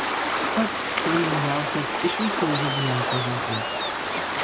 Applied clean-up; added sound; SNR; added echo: none; Waves, surf; -2 dB; none.